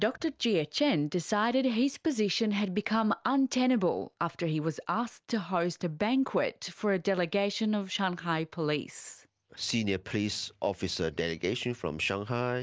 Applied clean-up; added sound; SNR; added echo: none; none; none; none.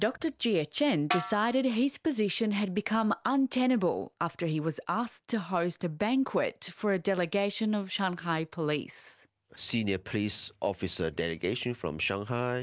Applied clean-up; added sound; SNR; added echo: none; Snare drum; 6 dB; none.